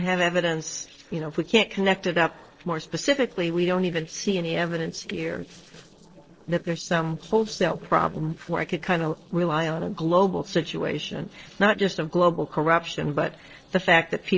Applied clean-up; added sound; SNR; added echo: neural separator model SepFormer DNS4.